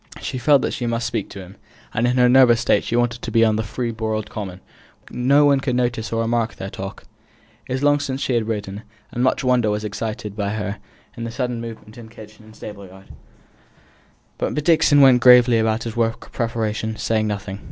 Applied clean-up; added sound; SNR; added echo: none; none; none; none.